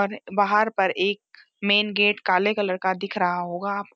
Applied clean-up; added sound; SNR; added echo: none; none; none; none.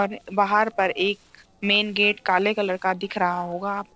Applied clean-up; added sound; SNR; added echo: neural separator model SepFormer DNS4.